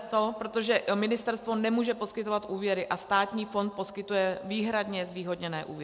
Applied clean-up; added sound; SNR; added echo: none; none; none; none.